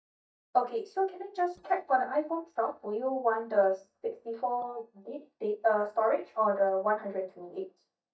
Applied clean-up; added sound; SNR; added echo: neural mask model DeepFilterNet 3.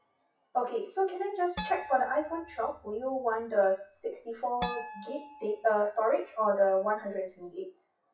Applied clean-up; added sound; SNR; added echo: classical method WPE with log-MMSE.